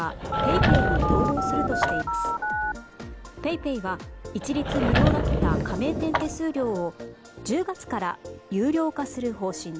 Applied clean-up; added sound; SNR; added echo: none; Telephone + Sliding door / Wood; -5 dB; none.